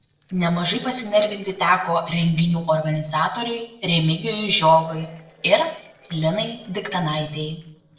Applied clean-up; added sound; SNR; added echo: neural separator model SepFormer DNS4.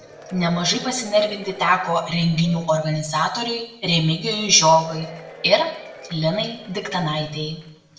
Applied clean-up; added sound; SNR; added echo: none; Applause / Crowd / Cheering; 20 dB; reverberation time 0.6 s.